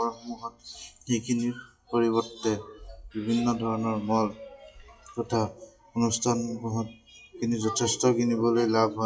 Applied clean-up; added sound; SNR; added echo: classical method WPE with log-MMSE.